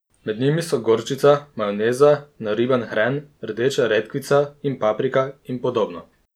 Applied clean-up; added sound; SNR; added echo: none; none; none; none.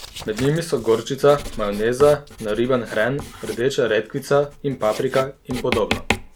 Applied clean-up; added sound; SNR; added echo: none; Writing; 11 dB; none.